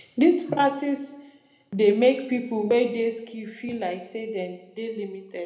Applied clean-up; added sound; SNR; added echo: none; none; none; reverberation time 0.7 s.